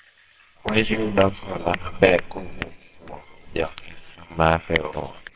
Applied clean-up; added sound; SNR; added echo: neural separator model SepFormer WHAMR!.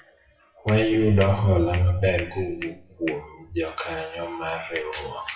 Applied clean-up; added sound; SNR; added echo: classical method WPE with log-MMSE.